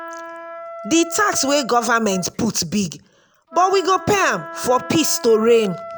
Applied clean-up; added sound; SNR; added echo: none; Wind instrument, woodwind instrument; 15 dB; none.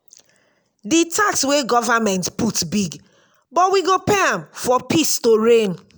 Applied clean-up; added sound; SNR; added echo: none; none; none; none.